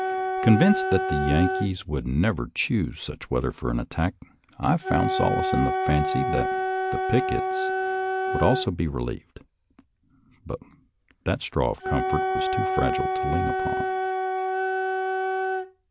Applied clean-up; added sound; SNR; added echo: none; Wind instrument, woodwind instrument; 1 dB; none.